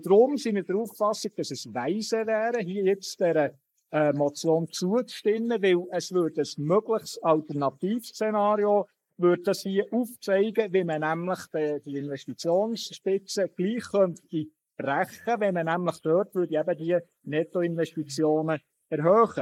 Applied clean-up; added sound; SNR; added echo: neural mask model Resemble Enhance denoiser.